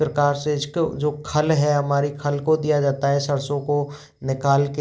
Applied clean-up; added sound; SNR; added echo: none; none; none; none.